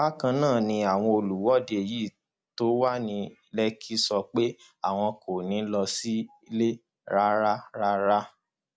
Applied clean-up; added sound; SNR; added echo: none; none; none; none.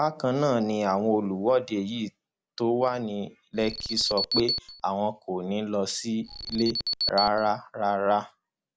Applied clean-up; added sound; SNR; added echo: none; Alarm; 4 dB; none.